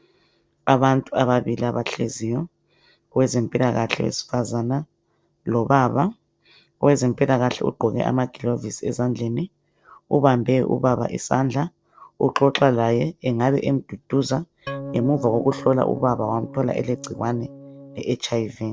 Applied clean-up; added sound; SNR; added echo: neural separator model SepFormer DNS4.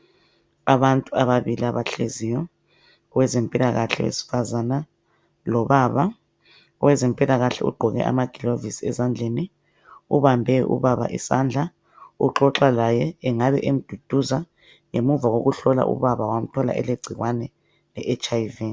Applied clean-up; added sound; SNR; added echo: none; none; none; none.